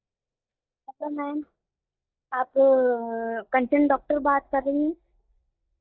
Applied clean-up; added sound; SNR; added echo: neural mask model DeepFilterNet 3.